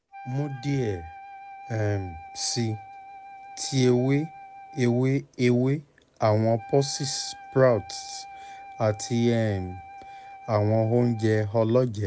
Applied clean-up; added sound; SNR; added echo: none; Wind instrument, woodwind instrument; 18 dB; none.